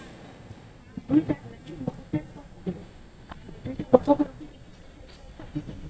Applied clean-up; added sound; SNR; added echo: neural mask model DeepFilterNet 3.